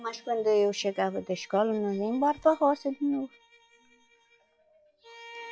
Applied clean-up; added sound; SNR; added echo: classical method log-MMSE.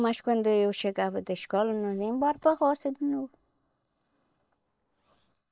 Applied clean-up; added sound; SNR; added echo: neural mask model Resemble Enhance denoiser.